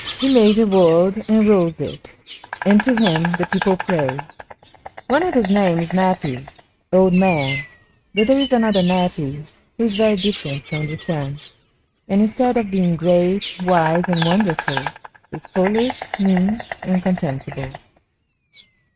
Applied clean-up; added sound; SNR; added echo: neural mask model RNNoise.